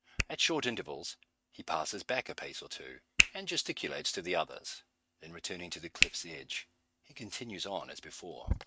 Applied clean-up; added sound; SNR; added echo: neural mask model RNNoise.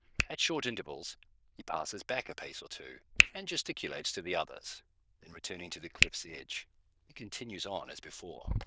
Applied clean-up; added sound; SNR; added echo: neural diffusion model UNIVERSE++.